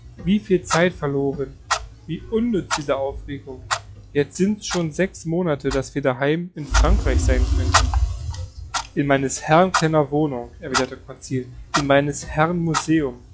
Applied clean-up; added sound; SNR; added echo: classical method log-MMSE.